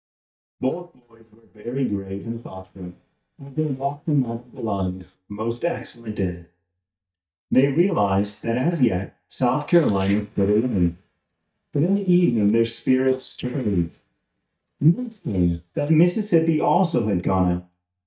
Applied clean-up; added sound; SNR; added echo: neural mask model DeepFilterNet 3.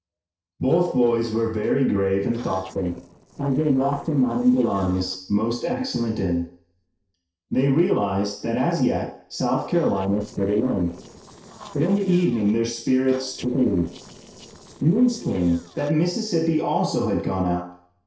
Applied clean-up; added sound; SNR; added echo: neural separator model SepFormer DNS4.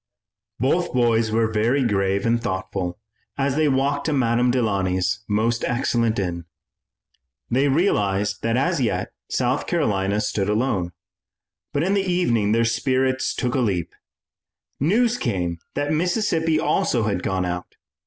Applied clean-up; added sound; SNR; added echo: none; none; none; none.